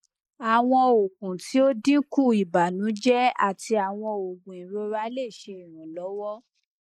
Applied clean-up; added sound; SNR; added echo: neural mask model Resemble Enhance denoiser.